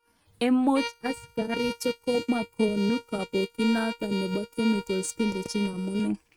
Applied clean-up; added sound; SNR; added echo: neural mask model RNNoise.